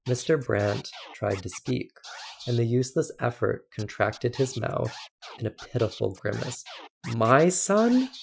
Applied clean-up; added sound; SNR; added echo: classical method Wiener filter.